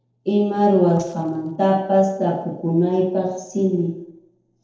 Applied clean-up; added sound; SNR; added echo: neural separator model SepFormer DNS4.